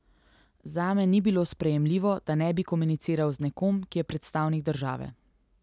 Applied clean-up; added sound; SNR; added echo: none; none; none; none.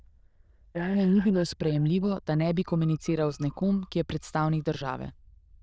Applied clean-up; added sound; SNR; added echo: neural diffusion model UNIVERSE++.